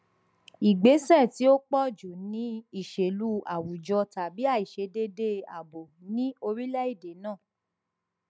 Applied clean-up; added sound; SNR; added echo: none; none; none; none.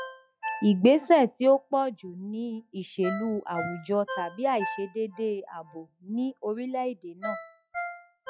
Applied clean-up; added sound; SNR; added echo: classical method log-MMSE.